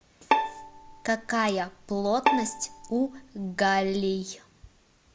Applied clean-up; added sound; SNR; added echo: none; Bowed string instrument; 3 dB; none.